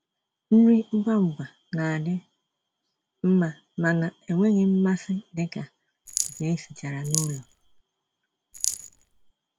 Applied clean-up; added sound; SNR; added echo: none; Rattle; 7 dB; none.